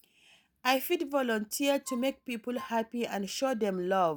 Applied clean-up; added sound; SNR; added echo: none; Wind instrument, woodwind instrument; 18 dB; none.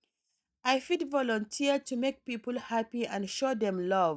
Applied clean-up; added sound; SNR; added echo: neural mask model DeepFilterNet 3.